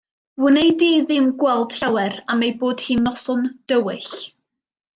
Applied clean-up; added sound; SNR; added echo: none; none; none; none.